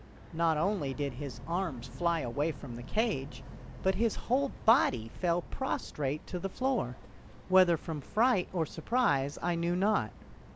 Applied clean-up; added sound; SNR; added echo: none; Boat, Water vehicle; 16 dB; none.